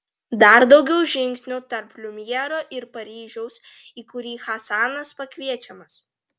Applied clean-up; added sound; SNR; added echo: none; none; none; none.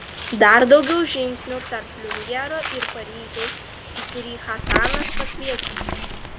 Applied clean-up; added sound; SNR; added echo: none; Bird; 7 dB; none.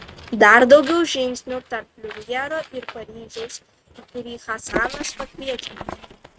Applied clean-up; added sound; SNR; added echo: neural mask model RNNoise.